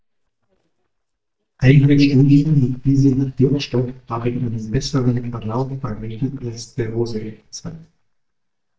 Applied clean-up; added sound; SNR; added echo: neural mask model DeepFilterNet 3.